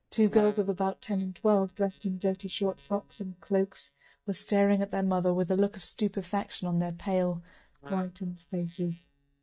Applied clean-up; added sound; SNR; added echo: neural mask model DeepFilterNet 3.